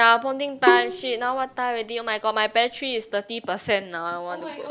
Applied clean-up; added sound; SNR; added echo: none; Bowed string instrument; 5 dB; none.